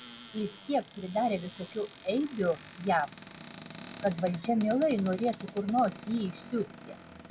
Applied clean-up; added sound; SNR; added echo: none; Cupboard open or close; 16 dB; none.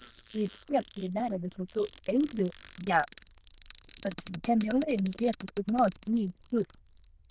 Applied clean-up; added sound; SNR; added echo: neural diffusion model UNIVERSE++.